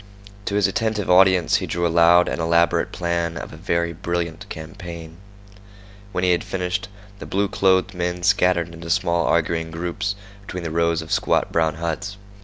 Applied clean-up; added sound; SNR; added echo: none; none; none; none.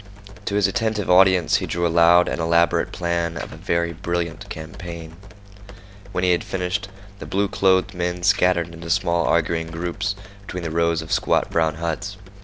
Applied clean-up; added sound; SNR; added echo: none; Computer keyboard; 18 dB; none.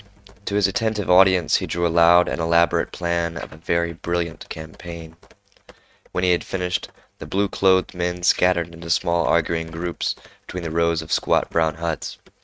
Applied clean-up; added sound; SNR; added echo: neural mask model RNNoise.